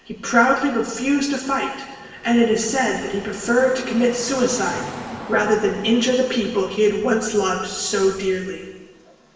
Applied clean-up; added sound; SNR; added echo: none; Car passing by / Traffic noise, roadway noise; 18 dB; reverberation time 1.2 s.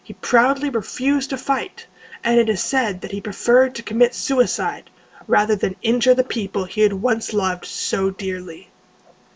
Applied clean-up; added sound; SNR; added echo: none; none; none; none.